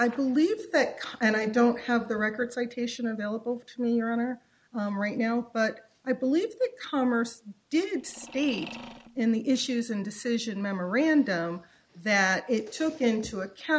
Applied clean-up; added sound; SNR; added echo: none; Mechanisms; 17 dB; none.